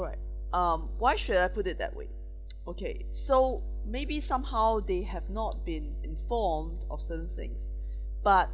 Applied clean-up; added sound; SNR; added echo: none; none; none; none.